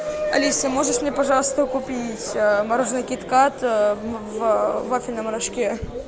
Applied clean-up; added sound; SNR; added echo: none; none; none; none.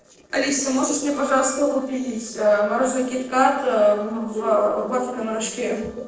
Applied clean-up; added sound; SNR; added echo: neural separator model SepFormer DNS4.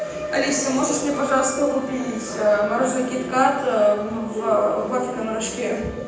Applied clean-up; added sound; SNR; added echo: none; Wind instrument, woodwind instrument; 19 dB; reverberation time 0.9 s.